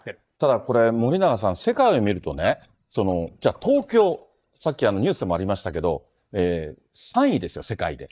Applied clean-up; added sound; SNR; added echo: neural mask model DeepFilterNet 3.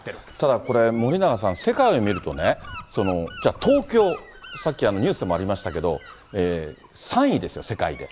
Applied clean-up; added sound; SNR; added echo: none; Gull, seagull / Wind; 18 dB; none.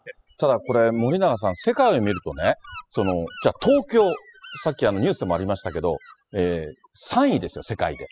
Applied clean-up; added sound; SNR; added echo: classical method spectral subtraction.